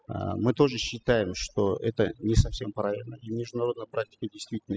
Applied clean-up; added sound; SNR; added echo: classical method spectral subtraction.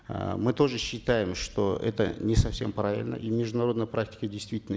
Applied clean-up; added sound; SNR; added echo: none; none; none; none.